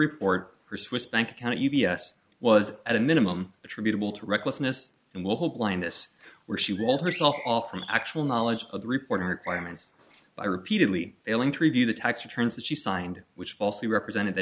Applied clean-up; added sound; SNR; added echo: neural mask model Resemble Enhance denoiser.